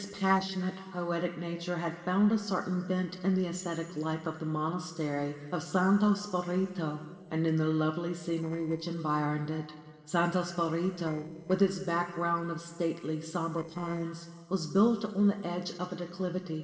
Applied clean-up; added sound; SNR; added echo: neural separator model SepFormer DNS4.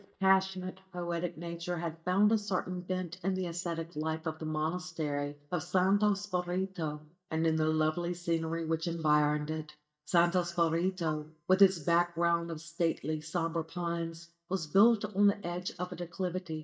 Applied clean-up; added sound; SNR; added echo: neural mask model DeepFilterNet 3.